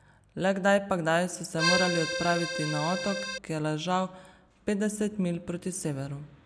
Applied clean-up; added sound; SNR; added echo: none; Accordion; 1 dB; none.